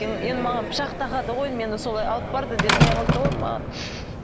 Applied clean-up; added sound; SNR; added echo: none; Slam; -2 dB; none.